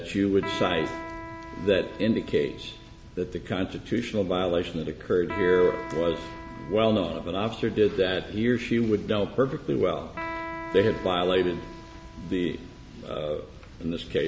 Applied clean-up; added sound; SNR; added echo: none; Electric guitar; 14 dB; none.